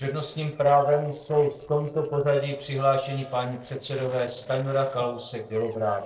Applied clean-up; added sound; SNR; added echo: neural separator model SepFormer DNS4.